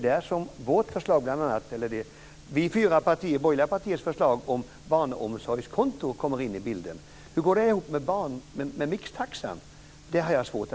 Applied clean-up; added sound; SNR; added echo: none; none; none; none.